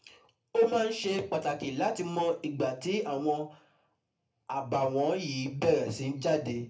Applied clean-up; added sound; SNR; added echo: none; none; none; reverberation time 0.3 s.